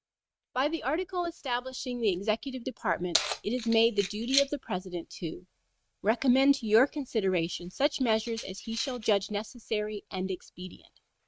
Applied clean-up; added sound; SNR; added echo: neural mask model RNNoise.